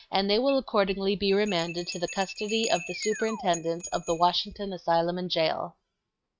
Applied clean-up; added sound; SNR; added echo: neural mask model RNNoise.